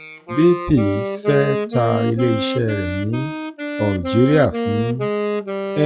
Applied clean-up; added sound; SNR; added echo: classical method log-MMSE.